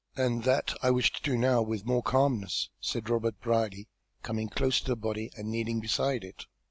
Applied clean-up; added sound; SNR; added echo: none; none; none; none.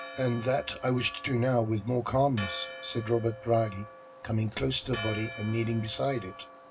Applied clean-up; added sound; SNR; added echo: none; Church bell; 13 dB; reverberation time 0.4 s.